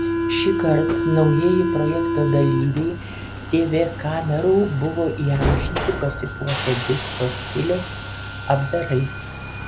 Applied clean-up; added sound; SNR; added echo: none; Subway, metro, underground; 3 dB; none.